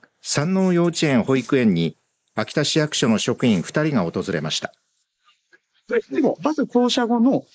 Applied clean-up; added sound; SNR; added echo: neural mask model Resemble Enhance denoiser.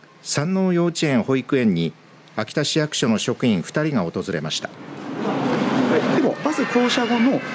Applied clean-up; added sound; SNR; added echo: none; none; none; none.